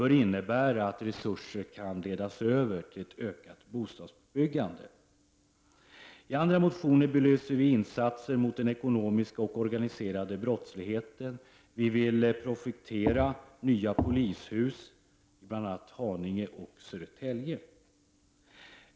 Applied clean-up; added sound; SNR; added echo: none; none; none; none.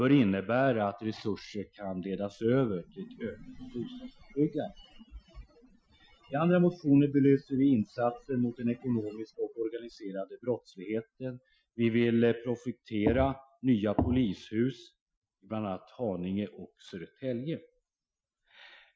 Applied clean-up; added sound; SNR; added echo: classical method Wiener filter.